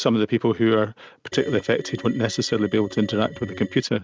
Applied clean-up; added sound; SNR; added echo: neural mask model RNNoise.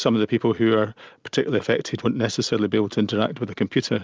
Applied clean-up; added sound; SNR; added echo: none; none; none; none.